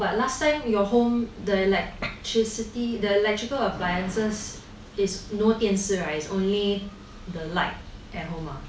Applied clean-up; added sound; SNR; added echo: none; none; none; none.